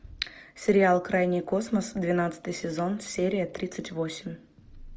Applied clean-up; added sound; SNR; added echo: none; none; none; none.